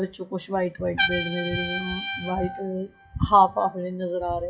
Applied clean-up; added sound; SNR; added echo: classical method WPE with log-MMSE.